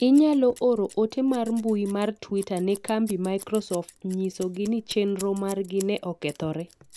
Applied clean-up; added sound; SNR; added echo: none; Scissors; 14 dB; none.